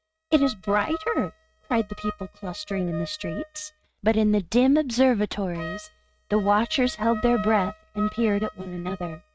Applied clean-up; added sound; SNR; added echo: neural mask model RNNoise.